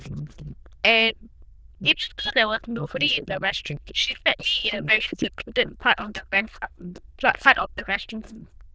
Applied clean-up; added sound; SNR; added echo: neural diffusion model UNIVERSE++.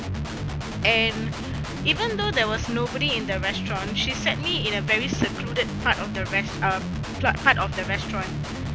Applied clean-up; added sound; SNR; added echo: none; Guitar; 3 dB; none.